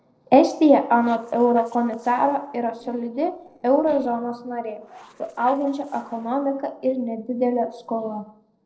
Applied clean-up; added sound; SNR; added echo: neural separator model SepFormer DNS4.